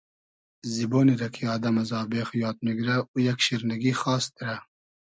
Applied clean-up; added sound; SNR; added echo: none; none; none; none.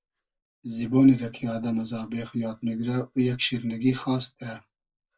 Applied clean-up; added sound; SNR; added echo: neural mask model DeepFilterNet 3.